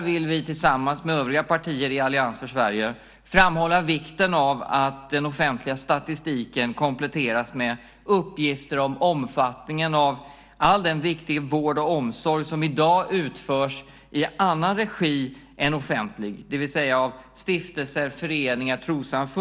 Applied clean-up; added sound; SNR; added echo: none; none; none; none.